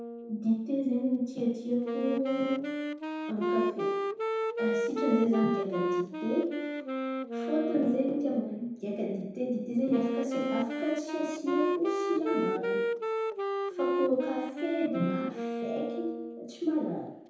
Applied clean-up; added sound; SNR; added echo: none; Wind instrument, woodwind instrument; 2 dB; reverberation time 0.9 s.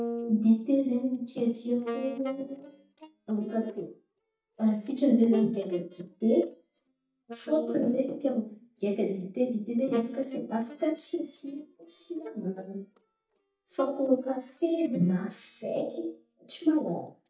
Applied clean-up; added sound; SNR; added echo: neural mask model DeepFilterNet 3.